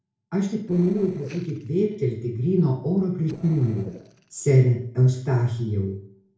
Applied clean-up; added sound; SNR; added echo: neural separator model SepFormer DNS4.